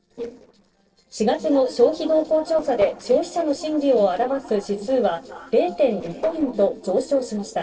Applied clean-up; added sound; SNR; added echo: neural separator model SepFormer DNS4.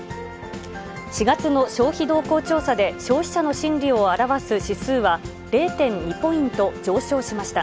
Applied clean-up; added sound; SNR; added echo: none; none; none; none.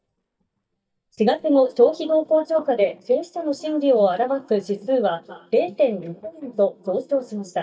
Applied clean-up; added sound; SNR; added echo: neural mask model DeepFilterNet 3.